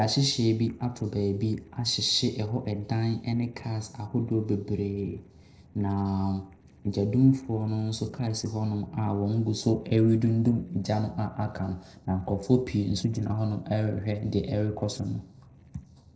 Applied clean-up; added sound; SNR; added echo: neural separator model SepFormer DNS4.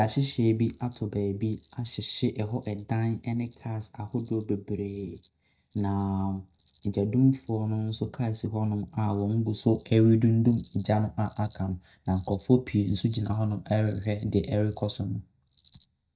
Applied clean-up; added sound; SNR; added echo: neural mask model DeepFilterNet 3.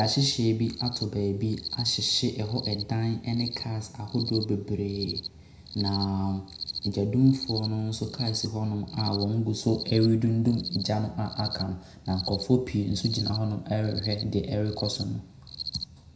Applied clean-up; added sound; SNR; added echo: none; Cricket; 11 dB; reverberation time 0.5 s.